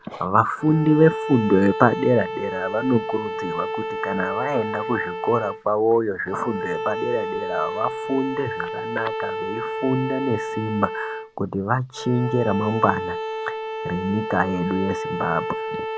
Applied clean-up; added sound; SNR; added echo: none; Bowed string instrument; 6 dB; none.